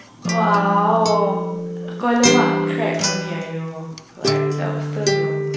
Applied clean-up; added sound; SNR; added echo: none; Acoustic guitar; 0 dB; reverberation time 0.9 s.